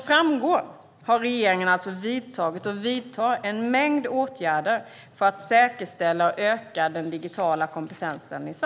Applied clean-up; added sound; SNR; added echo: none; none; none; none.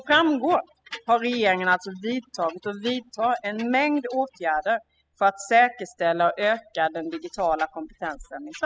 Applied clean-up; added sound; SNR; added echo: classical method spectral subtraction.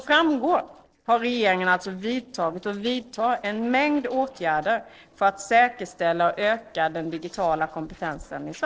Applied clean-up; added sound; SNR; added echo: neural separator model SepFormer DNS4.